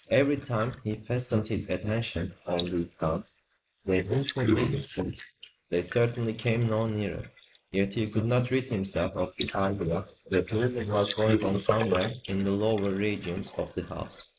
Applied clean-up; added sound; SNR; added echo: neural mask model Resemble Enhance denoiser.